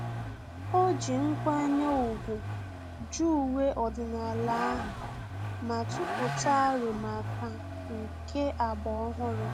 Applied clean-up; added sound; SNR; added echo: none; Vehicle; 5 dB; none.